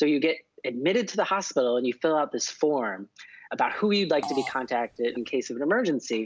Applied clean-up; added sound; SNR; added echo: none; Fart; 14 dB; none.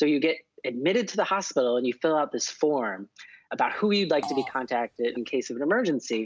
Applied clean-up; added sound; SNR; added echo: neural mask model RNNoise.